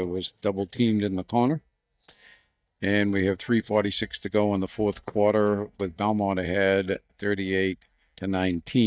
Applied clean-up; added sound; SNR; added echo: neural mask model DeepFilterNet 3.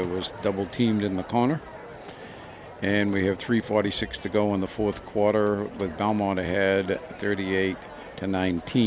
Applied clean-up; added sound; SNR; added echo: none; none; none; none.